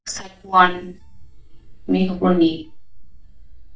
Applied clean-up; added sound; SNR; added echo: neural mask model DeepFilterNet 3.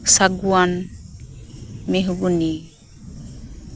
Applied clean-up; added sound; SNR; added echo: none; none; none; none.